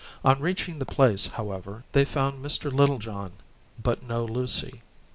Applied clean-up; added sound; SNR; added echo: none; none; none; none.